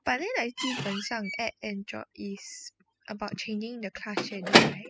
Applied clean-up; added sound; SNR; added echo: classical method spectral subtraction.